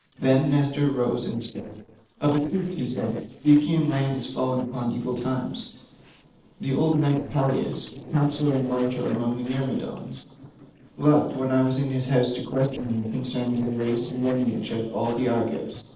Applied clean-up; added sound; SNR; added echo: neural separator model SepFormer DNS4.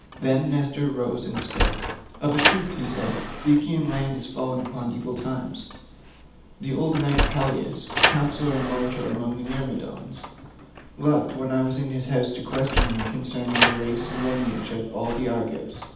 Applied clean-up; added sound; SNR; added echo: none; Sliding door; 3 dB; reverberation time 0.8 s.